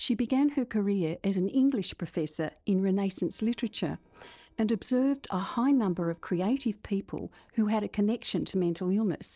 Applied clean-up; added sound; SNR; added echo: neural separator model SepFormer DNS4.